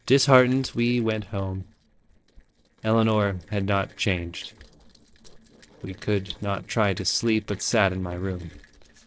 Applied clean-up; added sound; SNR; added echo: neural separator model SepFormer DNS4.